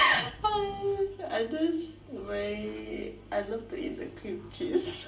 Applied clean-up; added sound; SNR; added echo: none; Zipper (clothing); 20 dB; reverberation time 0.3 s.